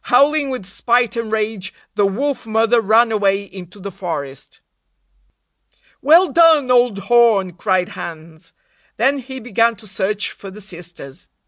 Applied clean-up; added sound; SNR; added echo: none; none; none; none.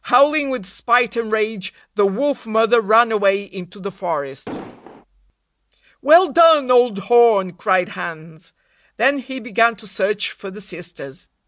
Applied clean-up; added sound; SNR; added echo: none; Explosion; 13 dB; none.